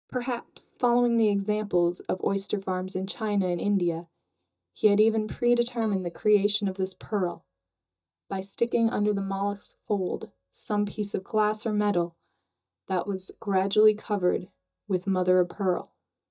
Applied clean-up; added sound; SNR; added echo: neural mask model DeepFilterNet 3.